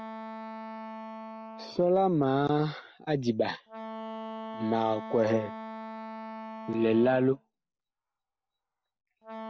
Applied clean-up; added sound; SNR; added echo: none; Wind instrument, woodwind instrument; 12 dB; none.